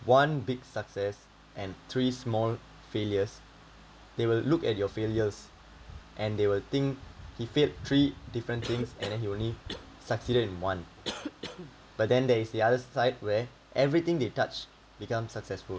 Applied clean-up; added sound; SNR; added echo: none; Cough; 13 dB; none.